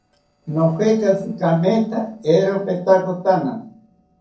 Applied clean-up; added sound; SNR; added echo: neural separator model SepFormer DNS4.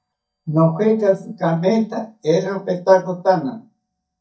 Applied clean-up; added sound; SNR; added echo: neural mask model DeepFilterNet 3.